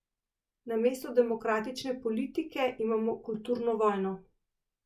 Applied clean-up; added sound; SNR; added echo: none; none; none; none.